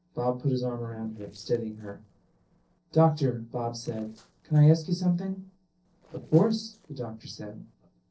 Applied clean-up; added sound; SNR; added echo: neural separator model SepFormer DNS4.